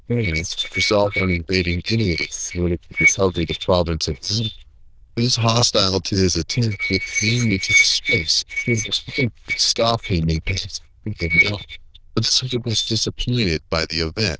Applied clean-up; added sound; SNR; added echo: neural diffusion model UNIVERSE++.